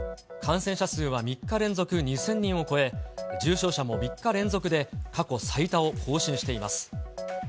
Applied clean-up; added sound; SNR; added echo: none; none; none; none.